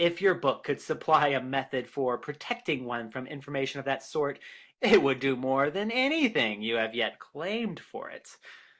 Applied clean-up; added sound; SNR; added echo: none; none; none; none.